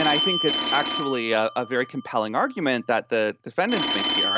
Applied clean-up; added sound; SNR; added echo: none; Telephone; 3 dB; none.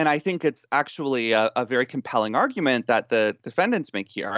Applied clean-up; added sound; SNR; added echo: none; none; none; none.